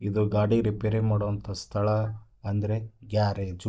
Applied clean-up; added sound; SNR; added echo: neural mask model DeepFilterNet 3.